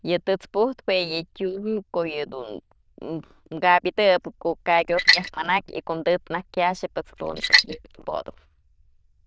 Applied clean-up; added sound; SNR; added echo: neural diffusion model UNIVERSE++.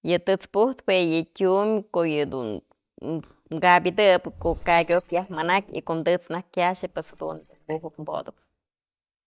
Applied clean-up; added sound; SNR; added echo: neural mask model DeepFilterNet 3.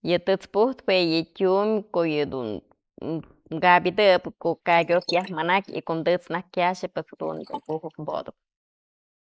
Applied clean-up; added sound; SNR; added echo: neural mask model Resemble Enhance denoiser.